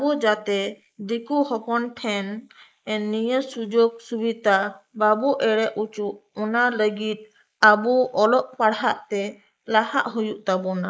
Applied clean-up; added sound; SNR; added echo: neural mask model Resemble Enhance denoiser.